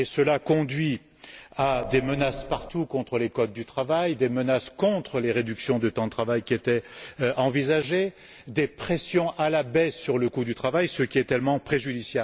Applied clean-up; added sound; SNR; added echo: none; none; none; none.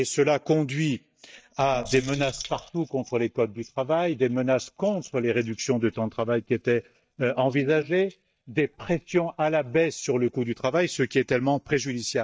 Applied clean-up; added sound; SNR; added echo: neural mask model DeepFilterNet 3.